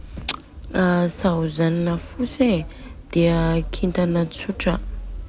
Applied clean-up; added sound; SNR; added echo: none; none; none; none.